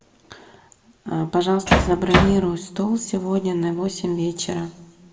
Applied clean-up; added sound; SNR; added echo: none; Bass drum; -5 dB; reverberation time 0.9 s.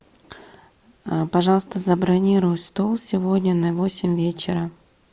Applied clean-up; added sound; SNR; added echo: none; none; none; none.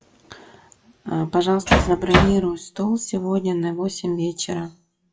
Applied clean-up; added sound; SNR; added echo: classical method WPE with log-MMSE.